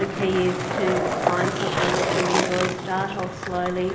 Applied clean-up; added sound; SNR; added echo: none; Skateboard; 0 dB; reverberation time 1.1 s.